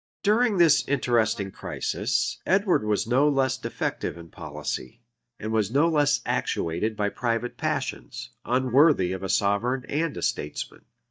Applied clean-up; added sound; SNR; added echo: neural mask model DeepFilterNet 3.